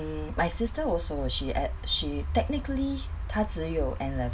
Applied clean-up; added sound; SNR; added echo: none; none; none; none.